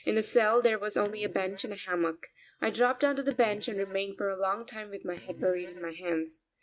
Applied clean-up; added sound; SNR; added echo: neural mask model RNNoise.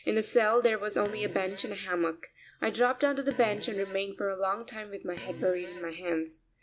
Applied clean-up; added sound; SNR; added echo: none; Fart; 18 dB; none.